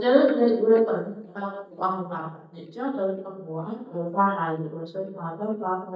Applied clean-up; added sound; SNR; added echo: neural mask model DeepFilterNet 3.